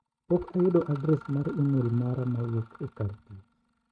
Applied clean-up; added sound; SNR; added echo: neural mask model RNNoise.